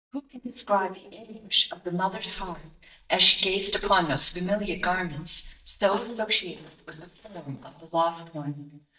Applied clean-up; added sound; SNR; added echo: neural mask model DeepFilterNet 3.